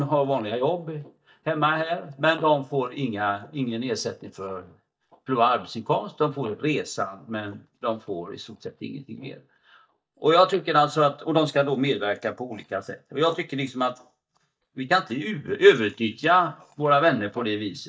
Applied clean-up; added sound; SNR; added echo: neural mask model DeepFilterNet 3.